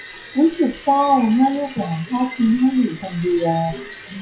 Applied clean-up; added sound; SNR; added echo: classical method WPE with log-MMSE.